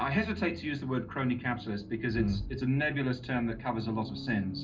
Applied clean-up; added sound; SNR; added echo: none; Accelerating, revving, vroom; 11 dB; reverberation time 0.2 s.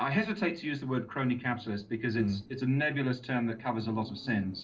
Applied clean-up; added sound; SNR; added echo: neural separator model SepFormer DNS4.